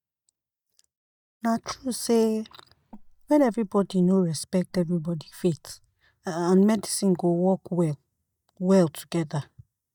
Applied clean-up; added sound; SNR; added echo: neural mask model DeepFilterNet 3.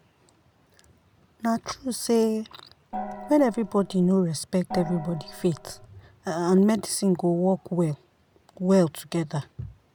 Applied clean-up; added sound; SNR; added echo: none; Gong; 12 dB; none.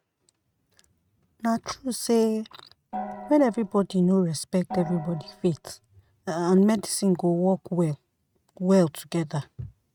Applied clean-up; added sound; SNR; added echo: neural mask model RNNoise.